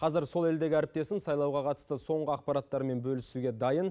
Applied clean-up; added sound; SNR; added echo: none; none; none; none.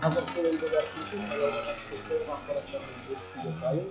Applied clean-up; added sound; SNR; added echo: classical method log-MMSE.